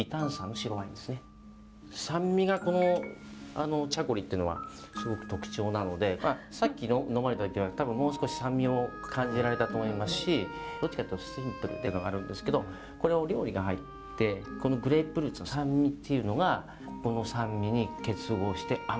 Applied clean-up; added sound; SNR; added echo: none; none; none; none.